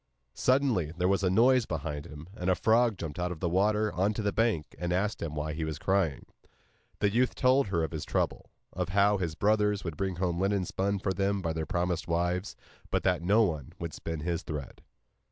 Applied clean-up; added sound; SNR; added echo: none; none; none; none.